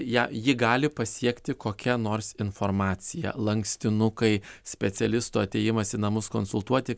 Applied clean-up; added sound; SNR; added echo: none; none; none; none.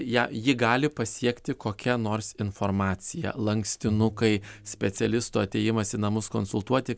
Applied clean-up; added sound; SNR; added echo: none; Bowed string instrument; 15 dB; none.